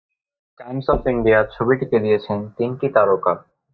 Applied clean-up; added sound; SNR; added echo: neural mask model DeepFilterNet 3.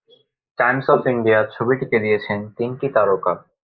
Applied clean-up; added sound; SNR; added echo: neural mask model Resemble Enhance denoiser.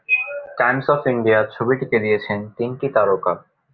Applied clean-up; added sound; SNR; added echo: none; none; none; none.